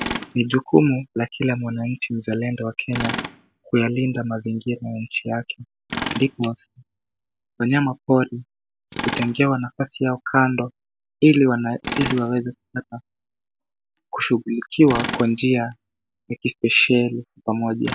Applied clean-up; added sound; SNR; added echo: none; Tools; 12 dB; none.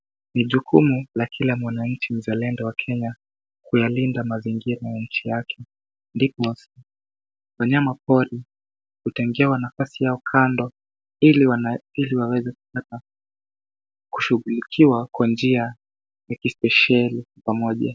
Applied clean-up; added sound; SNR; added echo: none; none; none; none.